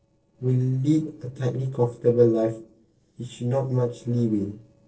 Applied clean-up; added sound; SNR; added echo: neural separator model SepFormer DNS4.